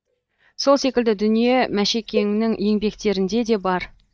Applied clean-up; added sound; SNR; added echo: neural mask model DeepFilterNet 3.